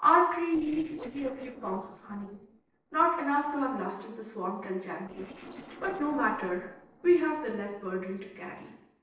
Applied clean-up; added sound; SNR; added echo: neural separator model SepFormer DNS4.